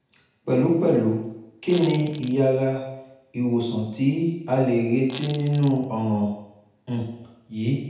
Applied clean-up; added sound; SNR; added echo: none; Fart; 19 dB; reverberation time 0.8 s.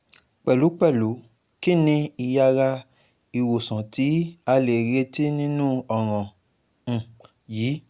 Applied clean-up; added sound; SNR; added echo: none; none; none; none.